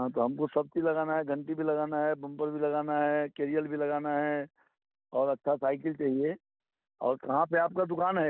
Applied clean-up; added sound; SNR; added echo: none; none; none; none.